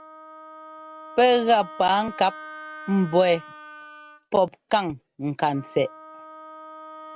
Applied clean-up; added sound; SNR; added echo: none; Wind instrument, woodwind instrument; 17 dB; none.